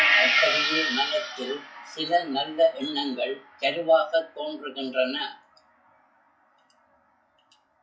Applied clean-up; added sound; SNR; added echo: classical method WPE with log-MMSE.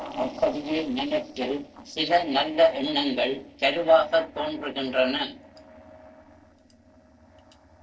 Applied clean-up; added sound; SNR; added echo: neural separator model SepFormer DNS4.